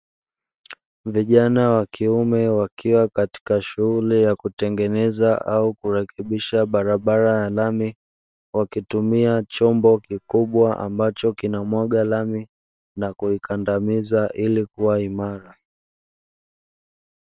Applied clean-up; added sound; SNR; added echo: neural separator model SepFormer WHAM!.